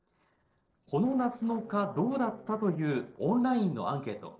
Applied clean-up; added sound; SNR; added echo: neural separator model SepFormer DNS4.